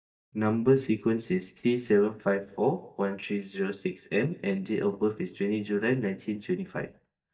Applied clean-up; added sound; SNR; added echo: neural mask model DeepFilterNet 3.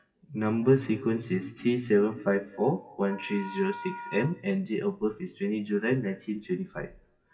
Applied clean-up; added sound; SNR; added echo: classical method WPE with log-MMSE.